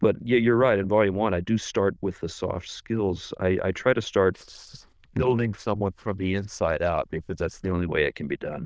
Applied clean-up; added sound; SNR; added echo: neural diffusion model UNIVERSE++.